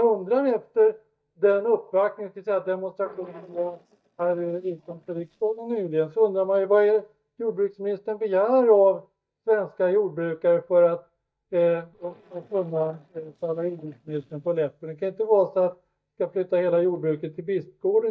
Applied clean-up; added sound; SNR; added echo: neural mask model DeepFilterNet 3.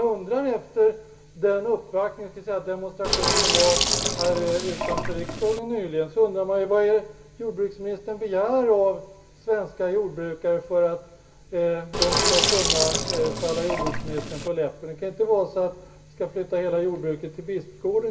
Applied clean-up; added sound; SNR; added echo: none; Sink (filling or washing); -1 dB; reverberation time 0.2 s.